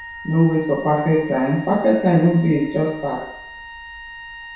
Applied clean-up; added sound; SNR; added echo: none; Wind instrument, woodwind instrument; 17 dB; reverberation time 0.7 s.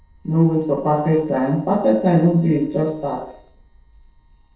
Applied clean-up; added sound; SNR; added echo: neural separator model SepFormer DNS4.